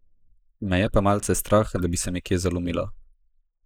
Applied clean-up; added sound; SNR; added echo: neural mask model Resemble Enhance denoiser.